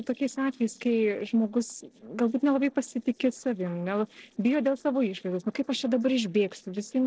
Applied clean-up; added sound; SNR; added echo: neural separator model SepFormer DNS4.